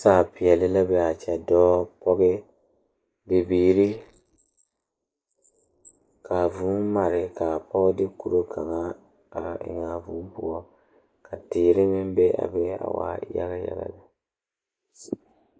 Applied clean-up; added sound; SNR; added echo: neural mask model Resemble Enhance denoiser.